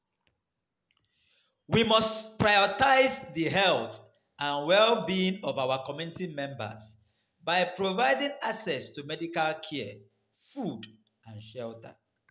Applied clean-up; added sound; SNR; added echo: none; none; none; none.